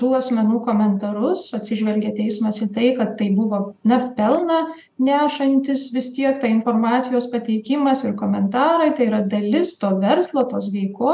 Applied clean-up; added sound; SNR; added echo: none; none; none; none.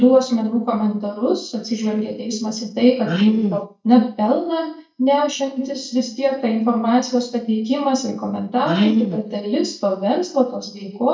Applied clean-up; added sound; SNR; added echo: neural mask model DeepFilterNet 3.